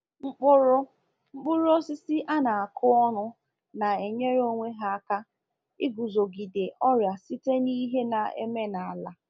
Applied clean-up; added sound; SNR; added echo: none; none; none; none.